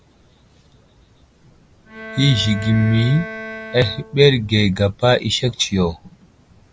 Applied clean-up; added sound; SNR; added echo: none; Bowed string instrument; 14 dB; none.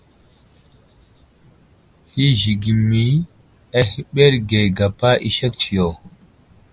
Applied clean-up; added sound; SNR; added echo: none; none; none; none.